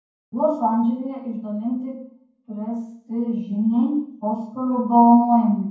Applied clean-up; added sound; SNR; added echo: none; none; none; reverberation time 0.9 s.